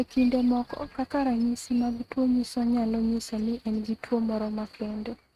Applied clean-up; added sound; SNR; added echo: neural mask model RNNoise.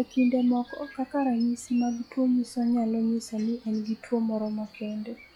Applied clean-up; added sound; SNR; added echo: classical method log-MMSE.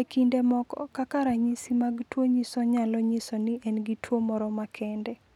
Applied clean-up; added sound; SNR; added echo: none; none; none; none.